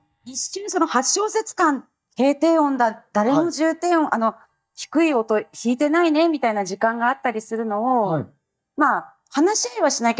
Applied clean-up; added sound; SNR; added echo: neural mask model DeepFilterNet 3.